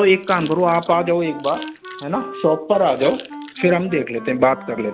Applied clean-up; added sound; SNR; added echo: none; Chewing, mastication / Crushing + Wind instrument, woodwind instrument; 15 dB; none.